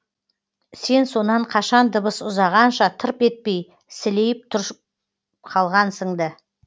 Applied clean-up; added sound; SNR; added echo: none; none; none; none.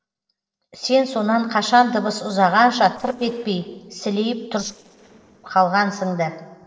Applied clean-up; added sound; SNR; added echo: neural separator model SepFormer DNS4.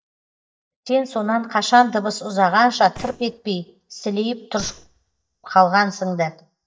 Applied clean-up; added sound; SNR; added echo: neural mask model DeepFilterNet 3.